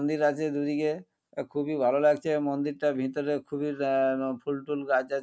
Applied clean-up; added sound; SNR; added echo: none; none; none; none.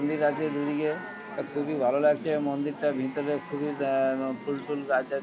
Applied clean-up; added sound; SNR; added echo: none; Chatter / Chirp, tweet / Livestock, farm animals, working animals; 11 dB; none.